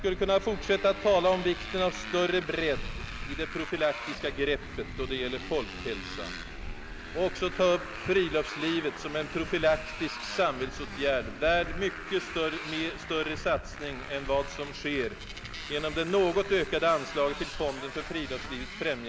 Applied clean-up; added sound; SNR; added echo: none; Motorcycle; 9 dB; none.